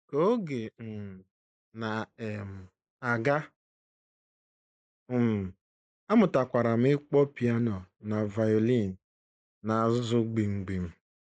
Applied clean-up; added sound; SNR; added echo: neural mask model Resemble Enhance denoiser.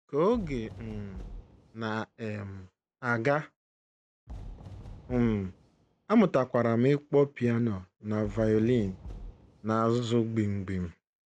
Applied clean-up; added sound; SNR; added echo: none; Fireworks; 18 dB; none.